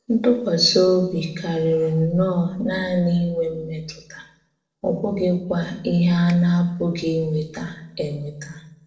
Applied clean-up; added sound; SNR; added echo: neural separator model SepFormer DNS4.